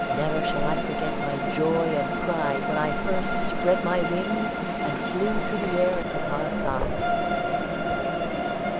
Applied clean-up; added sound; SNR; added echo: none; Bowed string instrument + Mechanisms; -3 dB; none.